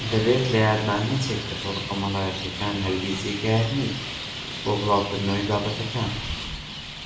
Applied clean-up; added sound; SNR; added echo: none; Traffic noise, roadway noise; 7 dB; reverberation time 0.8 s.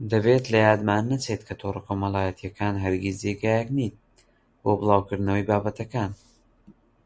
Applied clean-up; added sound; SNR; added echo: none; none; none; none.